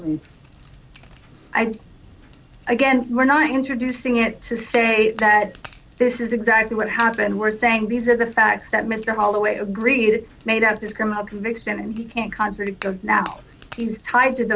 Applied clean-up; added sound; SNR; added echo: none; Crack / Crackle; 19 dB; none.